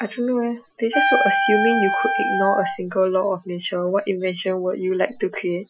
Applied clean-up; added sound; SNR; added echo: classical method Wiener filter.